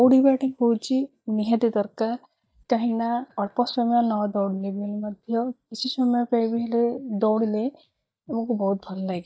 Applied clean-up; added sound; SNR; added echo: neural mask model DeepFilterNet 3.